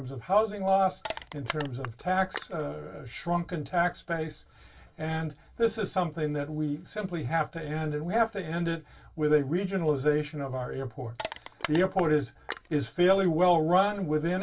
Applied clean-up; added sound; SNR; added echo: none; Crushing; 12 dB; reverberation time 0.1 s.